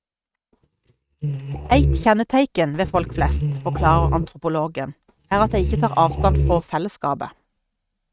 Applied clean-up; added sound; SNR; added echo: neural mask model RNNoise.